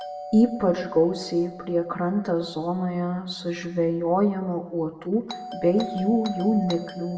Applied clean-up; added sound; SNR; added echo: none; Doorbell; 14 dB; reverberation time 0.8 s.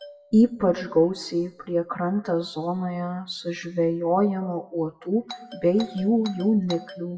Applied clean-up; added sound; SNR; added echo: classical method WPE with log-MMSE.